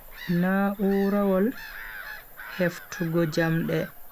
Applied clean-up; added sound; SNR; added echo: none; Gull, seagull / Bird vocalization, bird call, bird song; 14 dB; none.